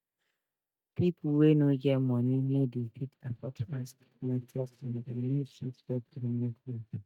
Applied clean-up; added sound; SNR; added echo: neural mask model DeepFilterNet 3.